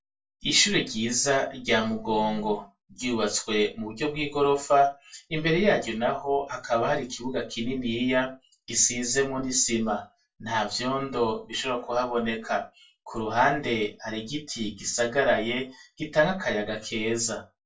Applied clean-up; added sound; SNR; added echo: none; none; none; reverberation time 0.2 s.